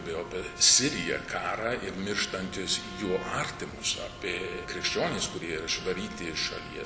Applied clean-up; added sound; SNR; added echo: none; Trumpet; 16 dB; none.